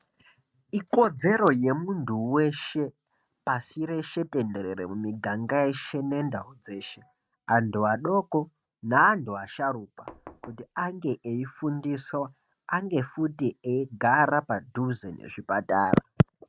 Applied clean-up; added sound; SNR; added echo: neural mask model RNNoise.